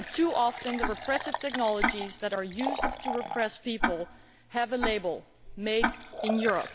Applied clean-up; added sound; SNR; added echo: none; Tick-tock + Liquid; 3 dB; none.